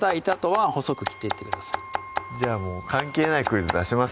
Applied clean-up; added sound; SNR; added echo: none; Wind instrument, woodwind instrument; 18 dB; none.